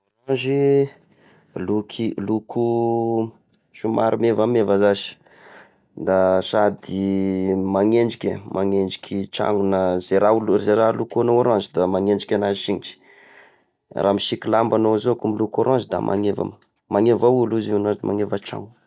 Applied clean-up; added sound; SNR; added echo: none; none; none; none.